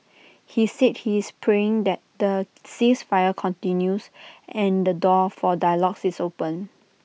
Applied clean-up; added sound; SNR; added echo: none; none; none; none.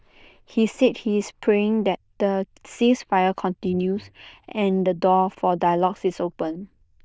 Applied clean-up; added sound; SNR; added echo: neural diffusion model UNIVERSE++.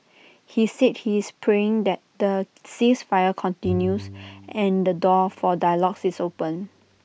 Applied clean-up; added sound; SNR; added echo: none; Bowed string instrument; 15 dB; none.